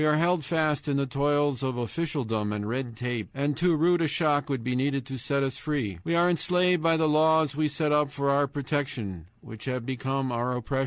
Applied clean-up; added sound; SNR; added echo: none; none; none; none.